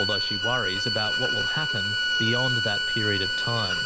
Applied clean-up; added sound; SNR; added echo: none; Bowed string instrument; -4 dB; none.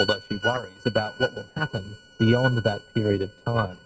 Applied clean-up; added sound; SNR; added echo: neural mask model RNNoise.